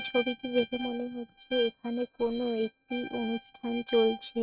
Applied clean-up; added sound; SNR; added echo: neural mask model RNNoise.